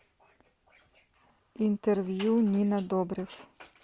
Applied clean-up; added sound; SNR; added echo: none; none; none; none.